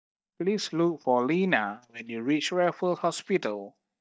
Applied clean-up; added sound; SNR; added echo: neural mask model DeepFilterNet 3.